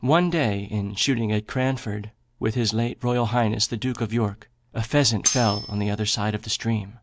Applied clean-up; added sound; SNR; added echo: none; Cutlery, silverware; 5 dB; none.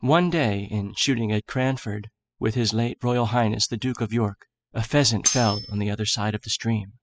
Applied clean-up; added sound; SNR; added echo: classical method spectral subtraction.